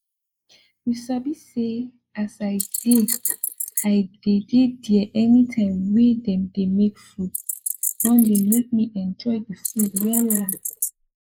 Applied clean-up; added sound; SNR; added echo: neural mask model Resemble Enhance denoiser.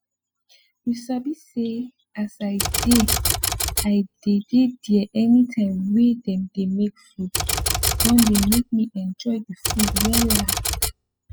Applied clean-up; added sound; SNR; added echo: classical method spectral subtraction.